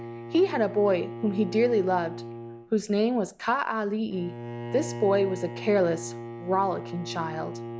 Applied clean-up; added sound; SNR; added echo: none; Bowed string instrument; 11 dB; none.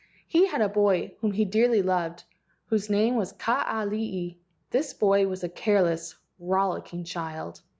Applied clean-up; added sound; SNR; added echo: none; none; none; none.